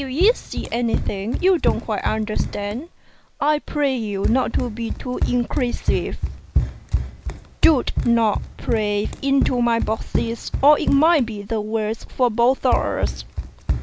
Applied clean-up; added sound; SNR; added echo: none; Run; 5 dB; none.